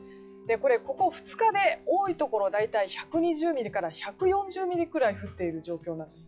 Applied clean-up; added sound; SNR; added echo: classical method log-MMSE.